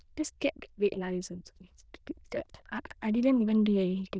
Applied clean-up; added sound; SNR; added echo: neural diffusion model UNIVERSE++.